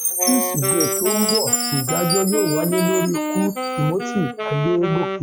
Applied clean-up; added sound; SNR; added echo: classical method log-MMSE.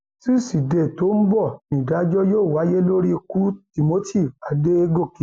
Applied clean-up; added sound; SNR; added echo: none; none; none; none.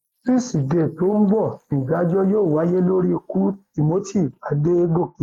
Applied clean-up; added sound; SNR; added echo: neural mask model Resemble Enhance denoiser.